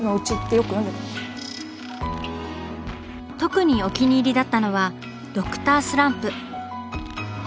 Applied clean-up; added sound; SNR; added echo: none; none; none; none.